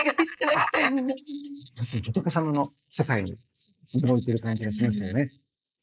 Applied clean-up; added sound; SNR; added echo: neural mask model Resemble Enhance denoiser.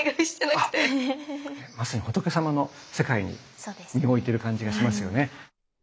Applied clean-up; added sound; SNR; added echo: none; none; none; none.